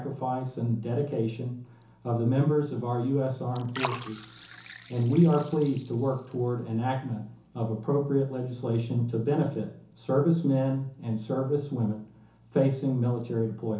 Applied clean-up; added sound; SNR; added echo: none; Liquid; 19 dB; reverberation time 0.7 s.